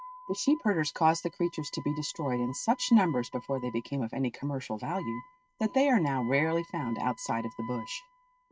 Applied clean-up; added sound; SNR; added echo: neural mask model RNNoise.